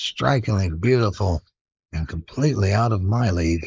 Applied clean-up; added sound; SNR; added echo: neural mask model Resemble Enhance denoiser.